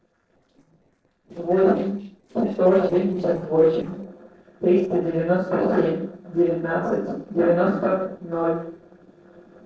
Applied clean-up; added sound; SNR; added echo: neural separator model SepFormer DNS4.